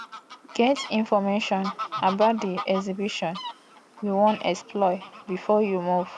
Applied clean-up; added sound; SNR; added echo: none; Fowl; 14 dB; none.